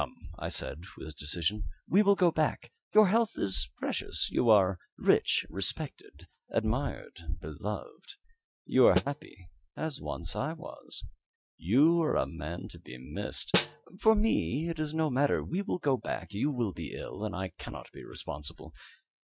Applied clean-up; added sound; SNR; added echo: neural mask model RNNoise.